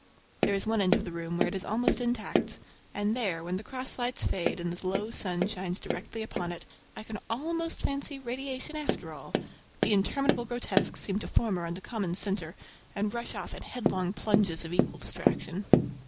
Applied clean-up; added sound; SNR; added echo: none; Tap; 1 dB; none.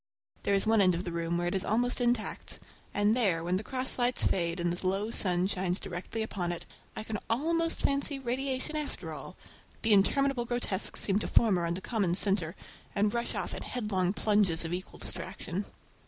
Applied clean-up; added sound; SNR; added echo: none; none; none; none.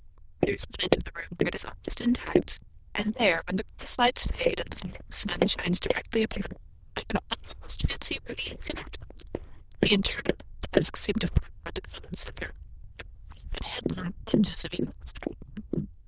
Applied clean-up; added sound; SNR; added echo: neural diffusion model UNIVERSE++.